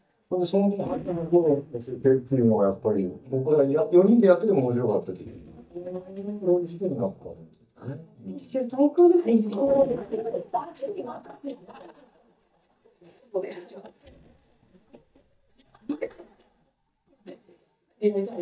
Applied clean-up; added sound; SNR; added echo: neural mask model DeepFilterNet 3.